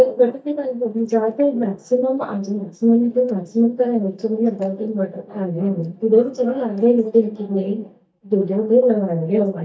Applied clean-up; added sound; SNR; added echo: neural mask model DeepFilterNet 3.